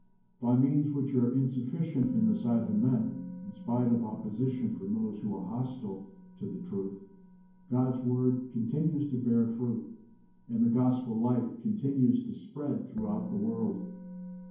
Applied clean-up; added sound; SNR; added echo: none; Musical instrument; 16 dB; reverberation time 0.9 s.